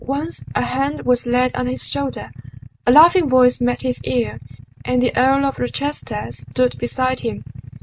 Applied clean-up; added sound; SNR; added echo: neural mask model RNNoise.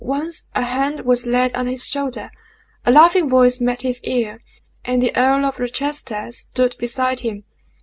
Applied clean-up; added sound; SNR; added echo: none; none; none; none.